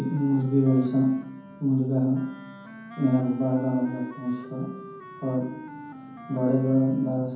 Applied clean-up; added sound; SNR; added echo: none; Wind instrument, woodwind instrument; 17 dB; reverberation time 0.9 s.